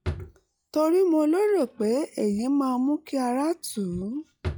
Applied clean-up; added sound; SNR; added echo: classical method log-MMSE.